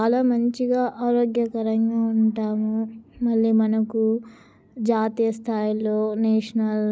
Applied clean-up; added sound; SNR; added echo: none; none; none; none.